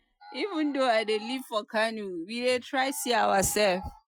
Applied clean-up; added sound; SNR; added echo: classical method Wiener filter.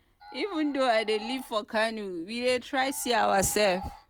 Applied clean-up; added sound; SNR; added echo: none; Animal; 17 dB; none.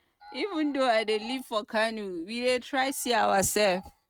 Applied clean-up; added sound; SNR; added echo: neural mask model RNNoise.